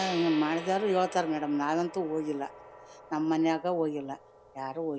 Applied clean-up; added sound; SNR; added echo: none; Gong; 14 dB; none.